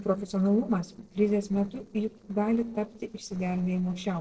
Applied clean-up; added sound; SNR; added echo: neural separator model SepFormer DNS4.